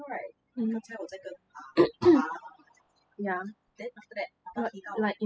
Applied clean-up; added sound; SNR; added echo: classical method spectral subtraction.